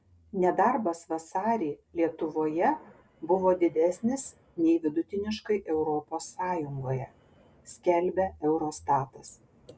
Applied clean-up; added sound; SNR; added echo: none; none; none; none.